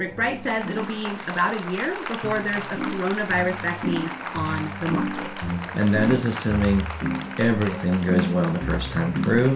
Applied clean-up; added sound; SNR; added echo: none; Applause; 11 dB; reverberation time 0.4 s.